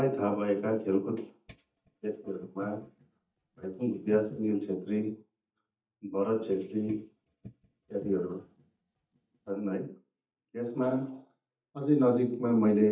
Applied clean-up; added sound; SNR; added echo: neural mask model DeepFilterNet 3.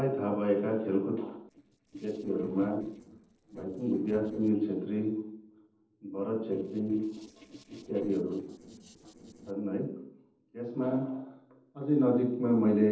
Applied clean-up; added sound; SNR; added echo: neural separator model SepFormer DNS4.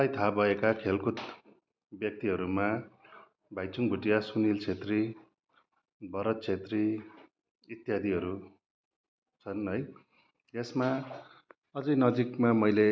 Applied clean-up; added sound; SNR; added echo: none; none; none; none.